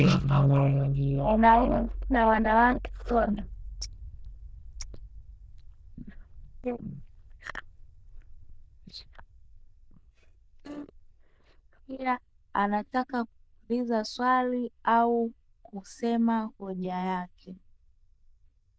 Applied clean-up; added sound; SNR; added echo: neural diffusion model UNIVERSE++.